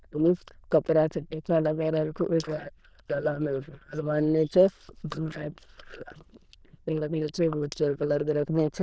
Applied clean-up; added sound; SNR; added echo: neural diffusion model UNIVERSE++.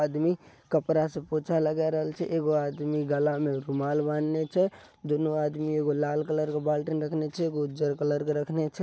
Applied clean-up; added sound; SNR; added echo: none; none; none; none.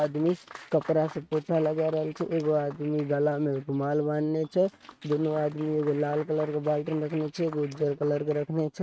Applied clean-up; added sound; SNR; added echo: neural mask model RNNoise.